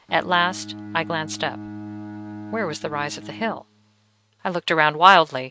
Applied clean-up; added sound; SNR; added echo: neural mask model RNNoise.